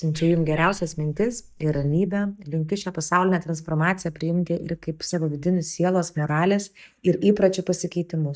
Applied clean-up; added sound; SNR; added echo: neural mask model DeepFilterNet 3.